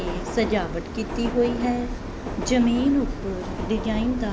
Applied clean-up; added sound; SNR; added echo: none; Subway, metro, underground; 6 dB; none.